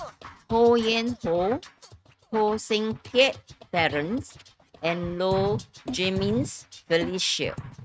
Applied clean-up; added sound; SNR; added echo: neural mask model RNNoise.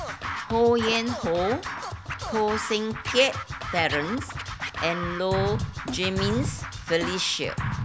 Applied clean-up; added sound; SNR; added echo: none; Scratching (performance technique); 5 dB; none.